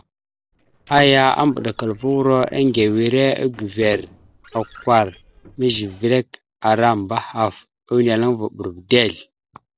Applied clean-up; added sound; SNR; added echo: neural separator model SepFormer DNS4.